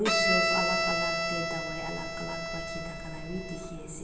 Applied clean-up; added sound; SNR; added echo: none; Bowed string instrument; -5 dB; reverberation time 2.6 s.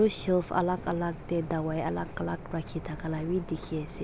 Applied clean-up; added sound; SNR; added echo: none; none; none; none.